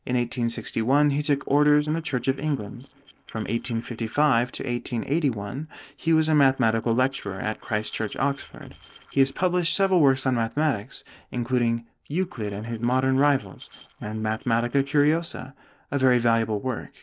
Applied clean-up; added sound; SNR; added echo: neural separator model SepFormer DNS4.